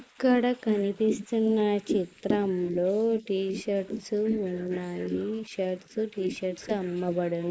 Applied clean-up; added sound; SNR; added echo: neural mask model Resemble Enhance denoiser.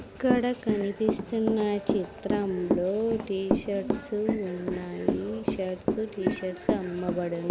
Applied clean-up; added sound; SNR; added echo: none; Walk, footsteps / Run; 2 dB; none.